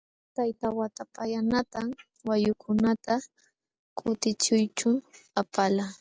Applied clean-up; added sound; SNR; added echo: none; none; none; none.